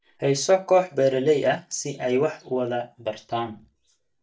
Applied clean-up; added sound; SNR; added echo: neural mask model DeepFilterNet 3.